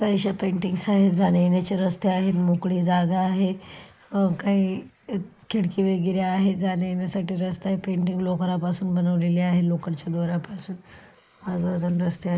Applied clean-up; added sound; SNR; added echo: neural mask model Resemble Enhance denoiser.